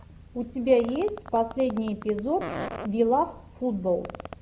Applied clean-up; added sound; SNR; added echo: none; Fart; 14 dB; none.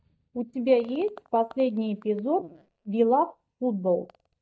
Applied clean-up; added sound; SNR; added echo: neural mask model DeepFilterNet 3.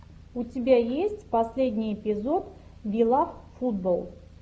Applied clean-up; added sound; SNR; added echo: none; none; none; none.